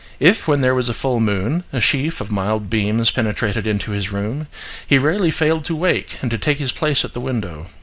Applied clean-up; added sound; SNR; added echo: none; none; none; none.